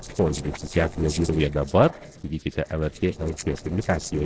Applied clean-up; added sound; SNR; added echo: neural separator model SepFormer DNS4.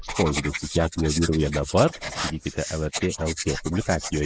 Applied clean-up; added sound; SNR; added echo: neural mask model Resemble Enhance denoiser.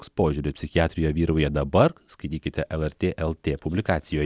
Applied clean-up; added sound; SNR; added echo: none; none; none; none.